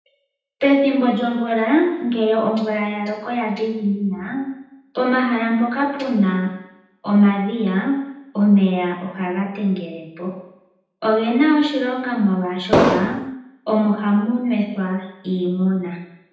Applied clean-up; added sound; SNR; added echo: none; Explosion; -3 dB; reverberation time 0.9 s.